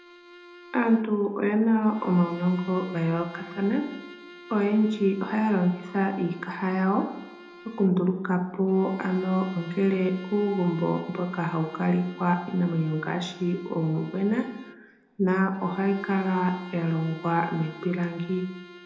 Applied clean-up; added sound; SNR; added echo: none; Bowed string instrument; 19 dB; reverberation time 0.7 s.